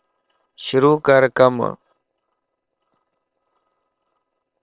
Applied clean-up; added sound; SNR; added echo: neural separator model SepFormer WHAM!.